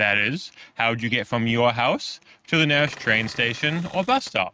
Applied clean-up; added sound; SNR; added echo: neural mask model RNNoise.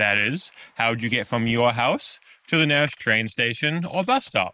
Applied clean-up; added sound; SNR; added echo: neural mask model Resemble Enhance denoiser.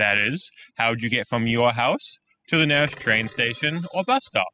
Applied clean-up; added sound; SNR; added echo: classical method spectral subtraction.